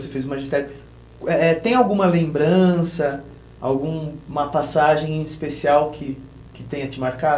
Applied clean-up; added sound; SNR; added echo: none; none; none; none.